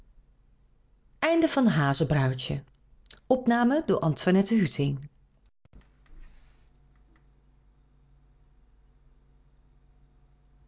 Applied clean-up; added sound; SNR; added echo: none; none; none; none.